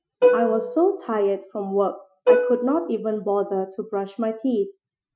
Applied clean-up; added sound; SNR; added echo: classical method Wiener filter.